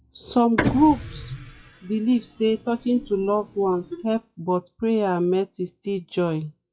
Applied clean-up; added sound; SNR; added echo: classical method WPE with log-MMSE.